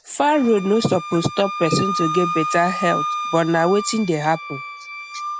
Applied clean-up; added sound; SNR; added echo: none; Wind instrument, woodwind instrument; 7 dB; none.